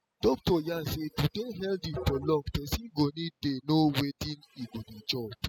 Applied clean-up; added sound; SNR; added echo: classical method spectral subtraction.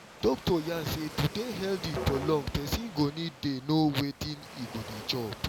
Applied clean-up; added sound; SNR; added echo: none; Waves, surf + Musical instrument; 12 dB; none.